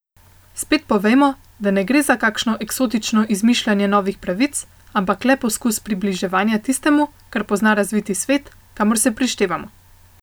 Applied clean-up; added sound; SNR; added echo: none; none; none; none.